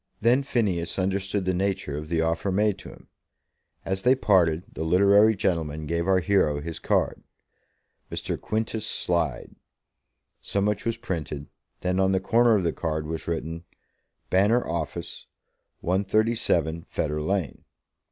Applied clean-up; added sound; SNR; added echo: none; none; none; none.